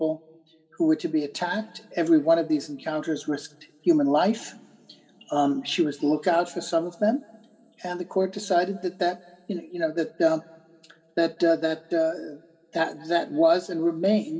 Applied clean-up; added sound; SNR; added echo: none; none; none; reverberation time 1.1 s.